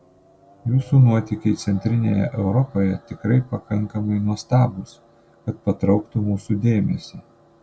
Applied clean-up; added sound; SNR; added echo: none; none; none; none.